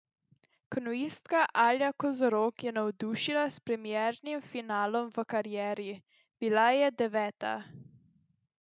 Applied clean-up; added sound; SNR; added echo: none; none; none; none.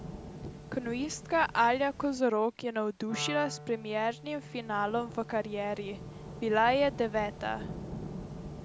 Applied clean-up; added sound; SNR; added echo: none; Rain / Thunderstorm + Wind instrument, woodwind instrument; 12 dB; none.